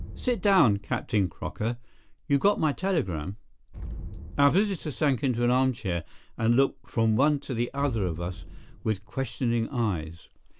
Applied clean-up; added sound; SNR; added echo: none; Explosion; 16 dB; none.